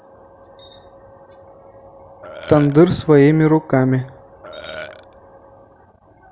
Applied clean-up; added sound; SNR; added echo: none; Burping, eructation; 16 dB; none.